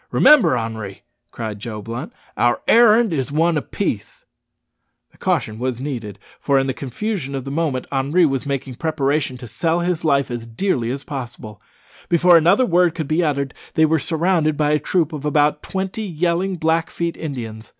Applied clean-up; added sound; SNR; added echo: none; none; none; none.